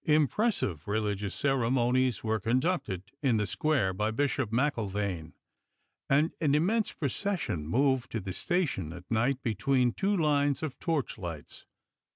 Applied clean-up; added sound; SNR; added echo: none; none; none; none.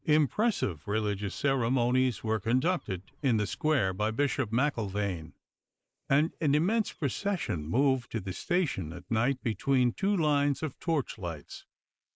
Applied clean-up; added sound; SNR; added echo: neural mask model Resemble Enhance denoiser.